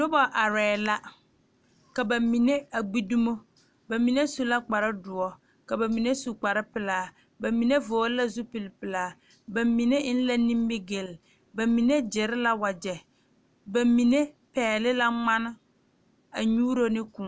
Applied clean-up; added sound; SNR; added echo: none; none; none; none.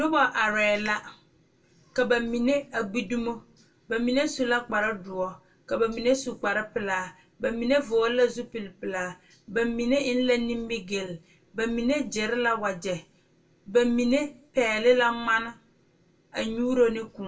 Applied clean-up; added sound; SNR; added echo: none; none; none; reverberation time 0.2 s.